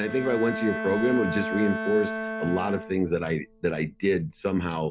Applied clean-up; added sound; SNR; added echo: none; Bowed string instrument; 7 dB; none.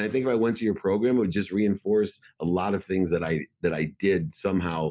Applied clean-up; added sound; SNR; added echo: none; none; none; none.